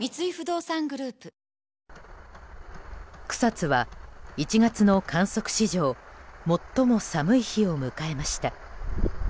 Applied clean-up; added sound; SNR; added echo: none; none; none; none.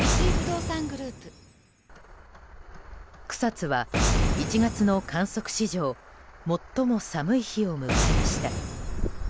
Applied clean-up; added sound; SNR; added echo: none; Boom; 0 dB; none.